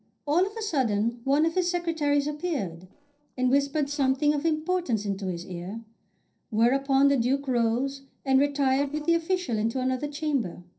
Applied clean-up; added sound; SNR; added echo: neural separator model SepFormer DNS4.